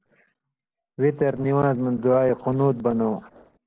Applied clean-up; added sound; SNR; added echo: neural separator model SepFormer DNS4.